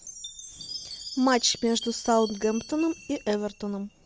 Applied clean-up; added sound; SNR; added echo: none; Chime; 15 dB; none.